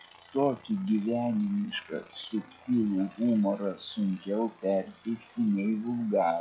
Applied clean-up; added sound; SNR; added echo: classical method log-MMSE.